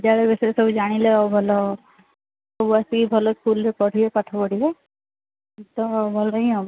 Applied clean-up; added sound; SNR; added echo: none; none; none; none.